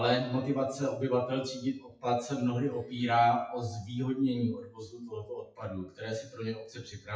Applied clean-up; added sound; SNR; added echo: classical method WPE with log-MMSE.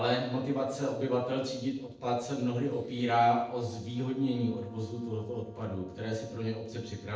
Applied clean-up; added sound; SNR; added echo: neural separator model SepFormer DNS4.